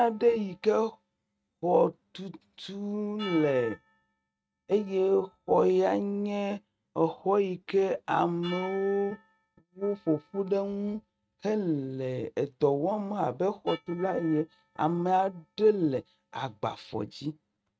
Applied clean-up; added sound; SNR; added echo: neural mask model RNNoise.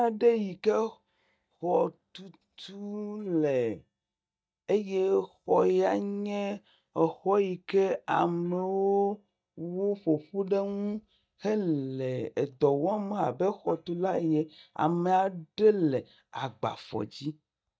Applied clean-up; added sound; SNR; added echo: neural mask model DeepFilterNet 3.